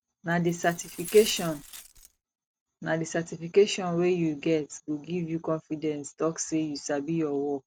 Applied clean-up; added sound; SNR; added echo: none; Glass; 15 dB; none.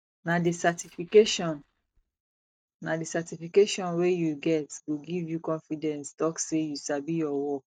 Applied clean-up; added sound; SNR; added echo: neural mask model DeepFilterNet 3.